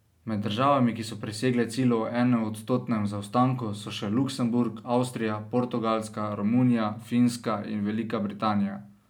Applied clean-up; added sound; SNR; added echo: none; none; none; none.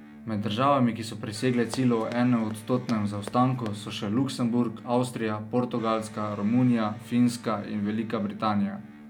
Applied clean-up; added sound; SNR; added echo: none; Electric guitar + Run; 18 dB; none.